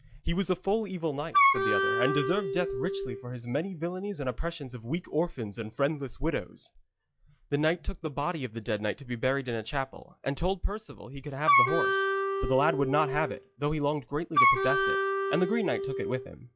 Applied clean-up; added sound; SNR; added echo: classical method log-MMSE.